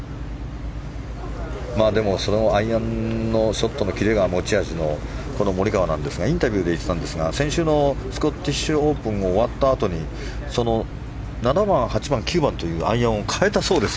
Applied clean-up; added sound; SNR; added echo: none; none; none; none.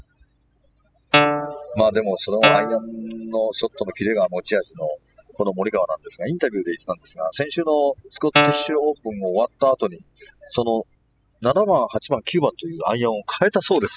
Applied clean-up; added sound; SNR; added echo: classical method spectral subtraction.